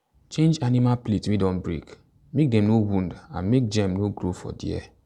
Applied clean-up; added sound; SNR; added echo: none; none; none; none.